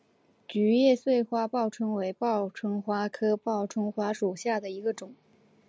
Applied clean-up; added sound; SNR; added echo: none; none; none; none.